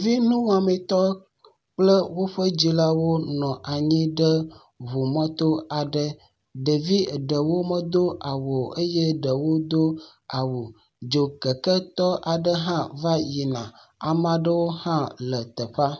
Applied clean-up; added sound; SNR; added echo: none; none; none; none.